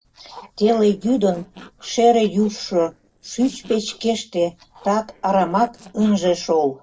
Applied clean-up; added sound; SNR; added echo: neural separator model SepFormer DNS4.